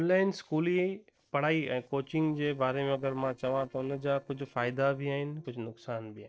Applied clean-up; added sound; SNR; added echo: neural separator model SepFormer DNS4.